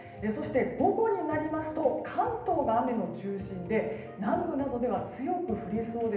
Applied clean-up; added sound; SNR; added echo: none; none; none; reverberation time 0.8 s.